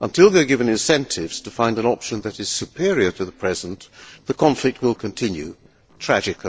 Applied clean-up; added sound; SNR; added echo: neural separator model SepFormer DNS4.